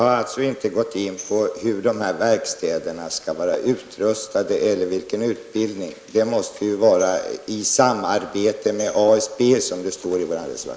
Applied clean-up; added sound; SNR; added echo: neural mask model Resemble Enhance denoiser.